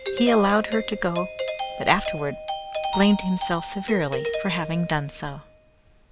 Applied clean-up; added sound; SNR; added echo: none; Doorbell; 7 dB; none.